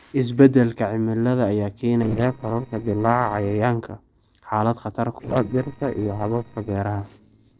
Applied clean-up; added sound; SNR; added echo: neural separator model SepFormer DNS4.